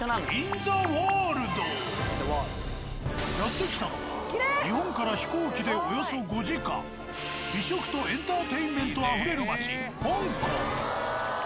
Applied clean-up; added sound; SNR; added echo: none; none; none; none.